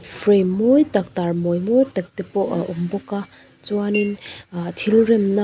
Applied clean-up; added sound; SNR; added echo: none; Chink, clink; 16 dB; none.